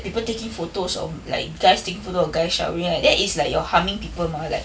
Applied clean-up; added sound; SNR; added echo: none; none; none; none.